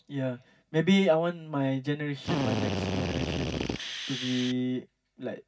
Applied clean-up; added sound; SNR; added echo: none; Drill; 2 dB; reverberation time 0.4 s.